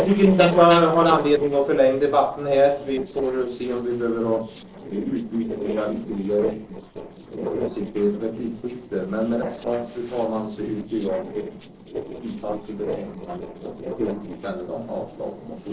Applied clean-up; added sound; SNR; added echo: neural separator model SepFormer DNS4.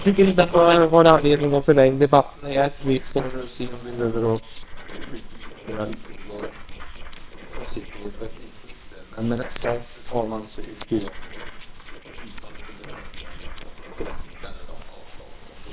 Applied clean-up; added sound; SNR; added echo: neural separator model SepFormer WHAMR!.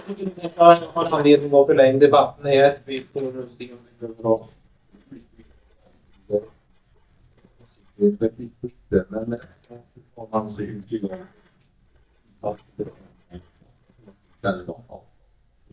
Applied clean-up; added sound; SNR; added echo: neural mask model DeepFilterNet 3.